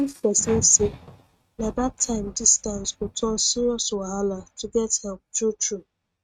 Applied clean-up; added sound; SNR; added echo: neural mask model RNNoise.